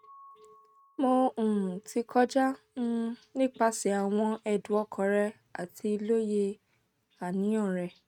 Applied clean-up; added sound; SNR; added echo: neural mask model RNNoise.